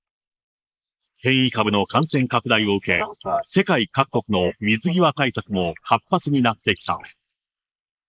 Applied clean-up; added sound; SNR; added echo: neural mask model Resemble Enhance denoiser.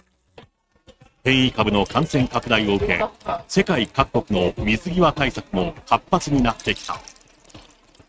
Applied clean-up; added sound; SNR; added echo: neural mask model RNNoise.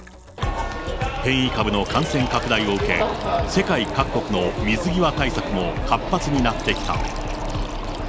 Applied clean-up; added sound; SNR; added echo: none; Fill (with liquid) / Trickle, dribble; 19 dB; none.